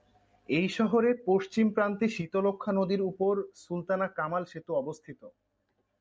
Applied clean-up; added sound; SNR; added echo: none; none; none; none.